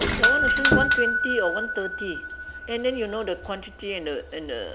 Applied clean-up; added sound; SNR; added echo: none; Doorbell; -4 dB; none.